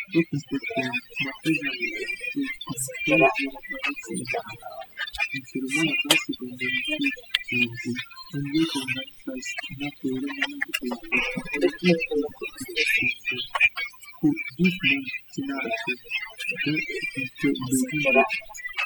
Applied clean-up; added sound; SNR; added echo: classical method spectral subtraction.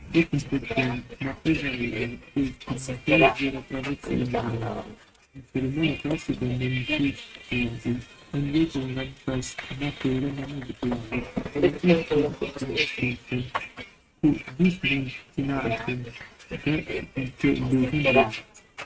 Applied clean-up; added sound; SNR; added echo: neural mask model RNNoise.